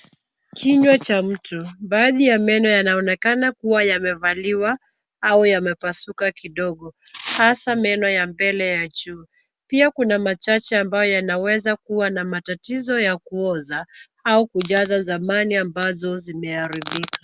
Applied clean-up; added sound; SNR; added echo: none; none; none; none.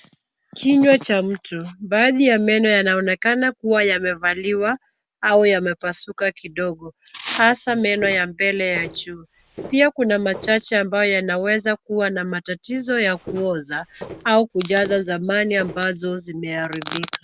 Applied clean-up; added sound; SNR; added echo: none; Walk, footsteps; 18 dB; none.